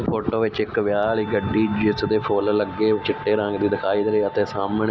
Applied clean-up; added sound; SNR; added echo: none; Wind instrument, woodwind instrument; 17 dB; none.